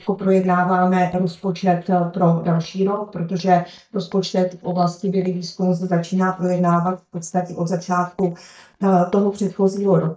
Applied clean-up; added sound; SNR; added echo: neural mask model DeepFilterNet 3.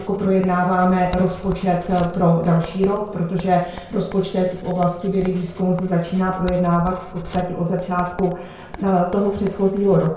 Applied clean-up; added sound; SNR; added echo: none; Writing; 17 dB; reverberation time 0.5 s.